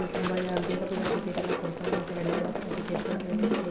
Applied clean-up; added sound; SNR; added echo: none; Run; 1 dB; reverberation time 0.7 s.